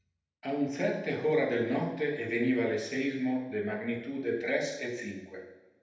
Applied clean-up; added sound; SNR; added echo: none; none; none; reverberation time 0.9 s.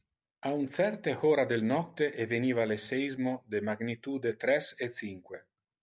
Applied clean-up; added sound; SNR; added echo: none; none; none; none.